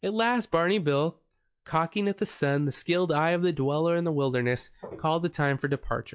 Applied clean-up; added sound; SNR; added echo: classical method log-MMSE.